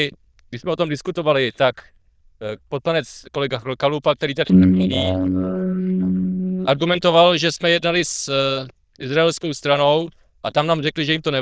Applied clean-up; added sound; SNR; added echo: neural diffusion model UNIVERSE++.